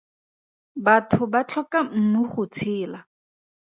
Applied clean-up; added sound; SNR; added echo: none; none; none; none.